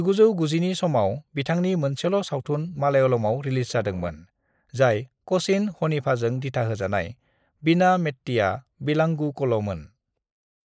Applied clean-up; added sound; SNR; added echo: neural mask model Resemble Enhance denoiser.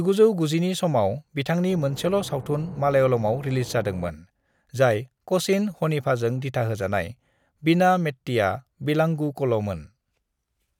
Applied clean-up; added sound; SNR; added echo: none; Engine / Boat, Water vehicle; 16 dB; none.